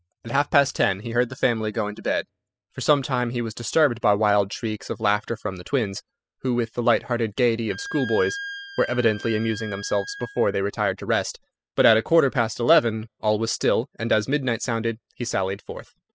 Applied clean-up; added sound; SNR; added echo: classical method spectral subtraction.